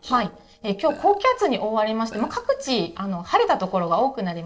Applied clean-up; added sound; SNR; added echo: neural separator model SepFormer DNS4.